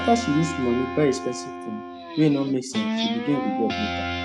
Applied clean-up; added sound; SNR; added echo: none; Guitar; 5 dB; none.